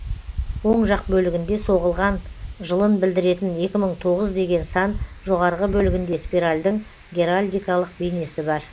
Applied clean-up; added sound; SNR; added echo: none; Wind; 12 dB; none.